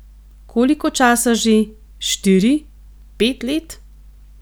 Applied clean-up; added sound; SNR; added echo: none; none; none; none.